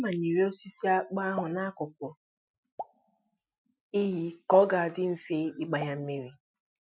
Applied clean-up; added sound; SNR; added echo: classical method Wiener filter.